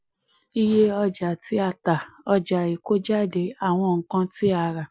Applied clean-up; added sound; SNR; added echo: none; none; none; none.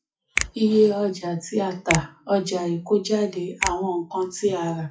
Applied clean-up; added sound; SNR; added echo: classical method WPE with log-MMSE.